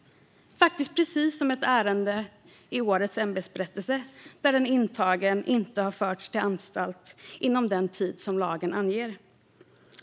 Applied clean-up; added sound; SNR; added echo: none; none; none; none.